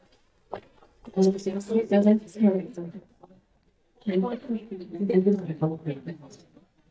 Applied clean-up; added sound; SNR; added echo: neural mask model DeepFilterNet 3.